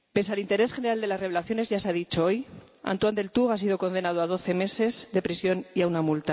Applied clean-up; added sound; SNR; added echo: none; none; none; none.